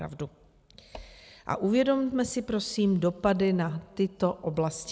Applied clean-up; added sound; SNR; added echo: none; none; none; none.